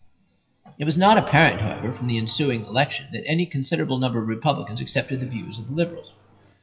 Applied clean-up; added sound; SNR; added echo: classical method WPE with log-MMSE.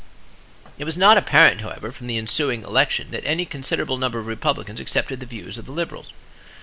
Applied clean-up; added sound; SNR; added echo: none; none; none; none.